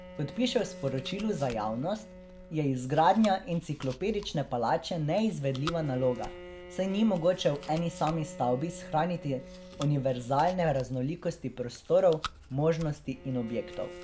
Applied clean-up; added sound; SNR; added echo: none; Chewing, mastication + Bowed string instrument; 15 dB; none.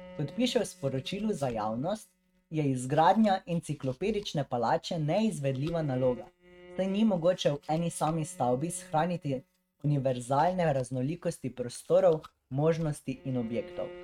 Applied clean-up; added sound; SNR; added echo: neural mask model RNNoise.